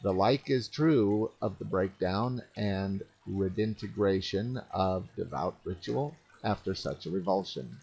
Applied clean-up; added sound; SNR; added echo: classical method log-MMSE.